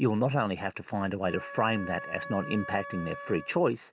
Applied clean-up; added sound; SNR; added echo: none; Wind instrument, woodwind instrument; 12 dB; none.